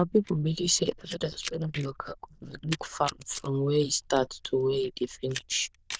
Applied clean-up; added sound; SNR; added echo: neural diffusion model UNIVERSE++.